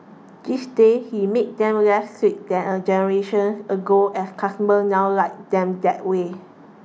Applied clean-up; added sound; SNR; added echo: none; none; none; none.